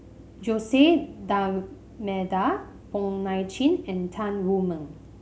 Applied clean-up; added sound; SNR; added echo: none; none; none; none.